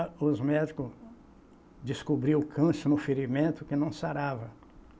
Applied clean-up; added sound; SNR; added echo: none; none; none; none.